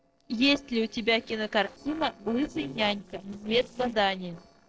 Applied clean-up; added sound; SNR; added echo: neural separator model SepFormer DNS4.